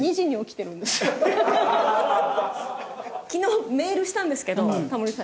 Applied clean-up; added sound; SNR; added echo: none; none; none; none.